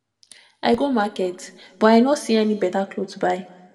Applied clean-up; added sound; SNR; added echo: none; none; none; reverberation time 1.0 s.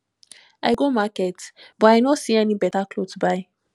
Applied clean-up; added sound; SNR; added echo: none; none; none; none.